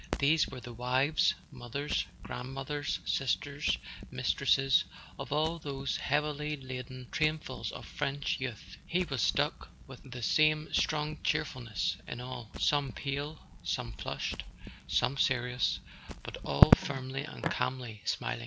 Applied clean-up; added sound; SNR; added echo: none; Crackle; 4 dB; none.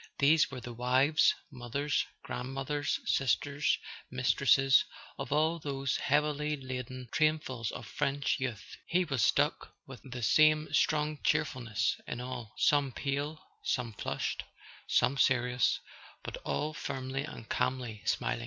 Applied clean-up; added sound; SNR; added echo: none; none; none; none.